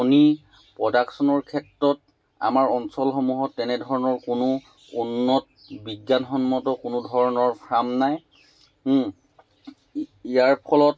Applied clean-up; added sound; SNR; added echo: none; none; none; none.